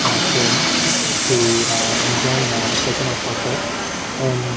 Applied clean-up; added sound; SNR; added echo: none; Train; -4 dB; none.